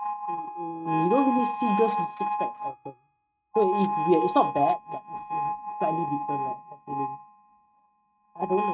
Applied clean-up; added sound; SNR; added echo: neural mask model RNNoise.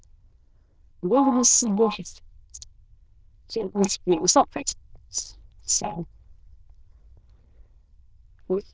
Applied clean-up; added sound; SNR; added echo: neural diffusion model UNIVERSE++.